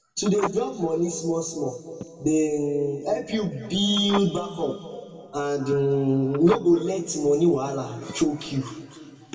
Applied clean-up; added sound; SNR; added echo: none; Telephone; 15 dB; reverberation time 2.4 s.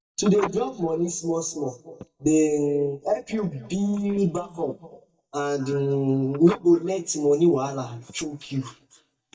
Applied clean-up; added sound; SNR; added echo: neural mask model DeepFilterNet 3.